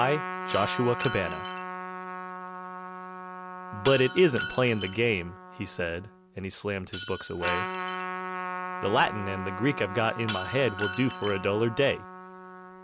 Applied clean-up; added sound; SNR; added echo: none; Trumpet + Shatter; 7 dB; none.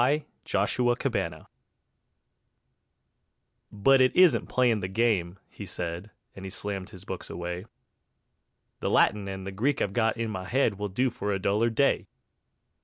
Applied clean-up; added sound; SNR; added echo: none; none; none; none.